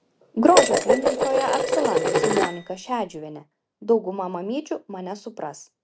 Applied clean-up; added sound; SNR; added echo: none; Dishes, pots, and pans; -3 dB; none.